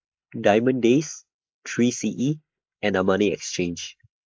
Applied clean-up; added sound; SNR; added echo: neural mask model Resemble Enhance denoiser.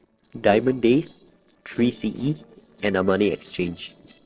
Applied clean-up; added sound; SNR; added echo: neural separator model SepFormer DNS4.